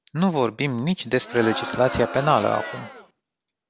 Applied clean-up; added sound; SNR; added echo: none; Crowd; 9 dB; none.